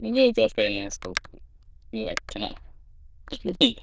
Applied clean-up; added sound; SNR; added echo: neural diffusion model UNIVERSE++.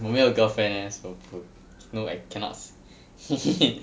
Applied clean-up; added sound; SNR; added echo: none; none; none; none.